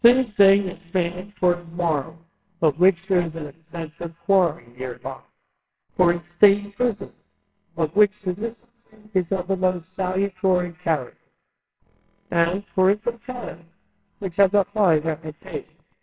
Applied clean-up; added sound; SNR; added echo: neural separator model SepFormer WHAMR!.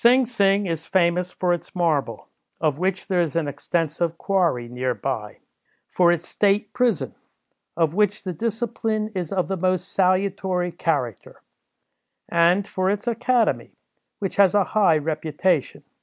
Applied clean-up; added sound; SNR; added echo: none; none; none; none.